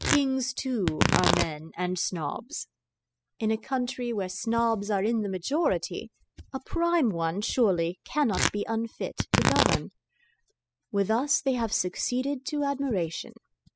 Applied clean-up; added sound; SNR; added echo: classical method spectral subtraction.